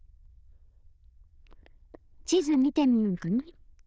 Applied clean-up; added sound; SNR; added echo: neural diffusion model UNIVERSE++.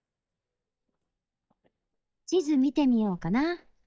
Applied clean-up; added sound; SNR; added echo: neural mask model DeepFilterNet 3.